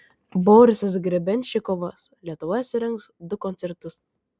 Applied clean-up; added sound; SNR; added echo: none; none; none; none.